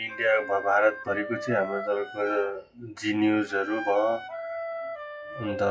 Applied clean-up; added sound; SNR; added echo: classical method WPE with log-MMSE.